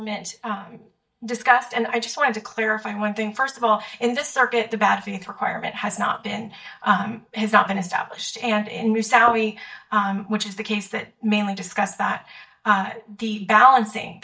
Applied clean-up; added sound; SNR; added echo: neural mask model DeepFilterNet 3.